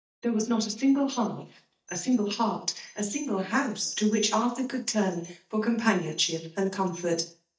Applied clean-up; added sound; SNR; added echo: neural mask model DeepFilterNet 3.